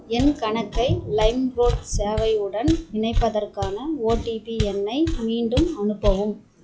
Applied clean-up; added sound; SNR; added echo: classical method log-MMSE.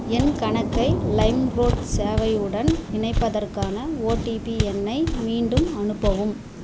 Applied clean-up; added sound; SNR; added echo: none; Thunder / Rain + Walk, footsteps; 2 dB; none.